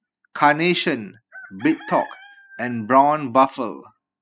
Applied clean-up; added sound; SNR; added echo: classical method spectral subtraction.